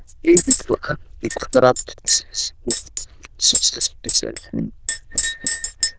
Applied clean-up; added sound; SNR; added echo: neural diffusion model UNIVERSE++.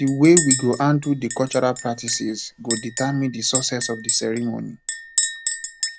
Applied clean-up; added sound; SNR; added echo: none; Chink, clink; 4 dB; none.